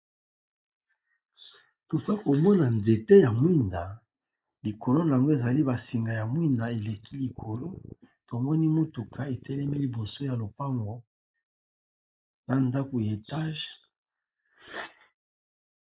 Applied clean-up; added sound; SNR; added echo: neural mask model Resemble Enhance denoiser.